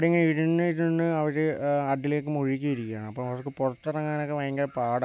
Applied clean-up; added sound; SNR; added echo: none; none; none; none.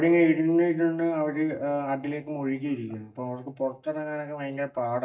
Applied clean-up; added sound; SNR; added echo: neural mask model DeepFilterNet 3.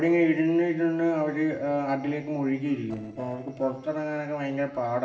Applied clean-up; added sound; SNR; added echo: neural separator model SepFormer DNS4.